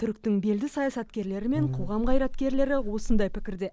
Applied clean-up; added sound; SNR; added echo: none; Buzz; -1 dB; none.